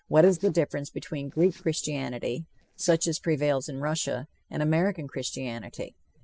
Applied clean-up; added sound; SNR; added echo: neural separator model SepFormer DNS4.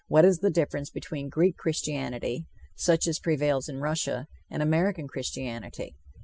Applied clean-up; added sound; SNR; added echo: none; none; none; none.